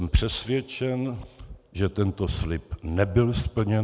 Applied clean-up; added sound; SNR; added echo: none; none; none; none.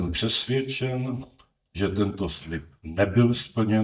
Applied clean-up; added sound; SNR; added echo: neural mask model DeepFilterNet 3.